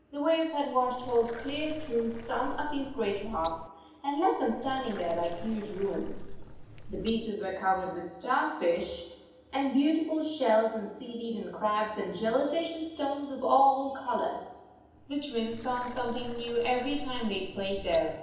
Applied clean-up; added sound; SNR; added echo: none; Water; 11 dB; reverberation time 0.9 s.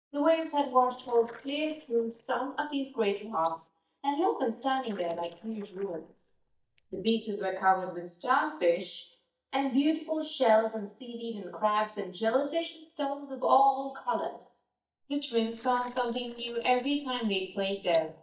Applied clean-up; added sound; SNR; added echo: neural mask model DeepFilterNet 3.